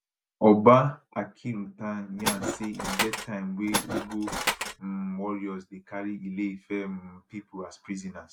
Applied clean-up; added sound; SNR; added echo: none; Tools; 3 dB; none.